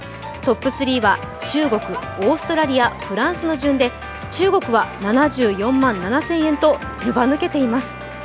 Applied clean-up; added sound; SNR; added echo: none; Crowd; 15 dB; none.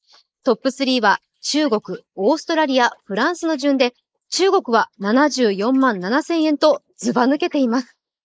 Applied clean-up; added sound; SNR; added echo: neural mask model Resemble Enhance denoiser.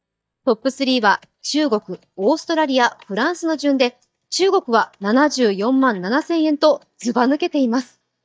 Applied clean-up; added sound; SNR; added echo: neural mask model DeepFilterNet 3.